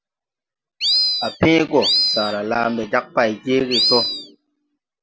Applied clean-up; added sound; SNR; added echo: none; Animal; -1 dB; none.